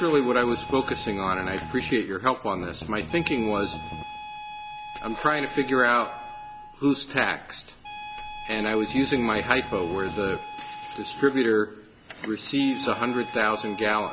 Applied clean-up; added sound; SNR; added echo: none; Wind instrument, woodwind instrument + Strum; 12 dB; none.